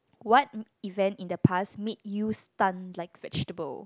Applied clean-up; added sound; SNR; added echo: none; none; none; none.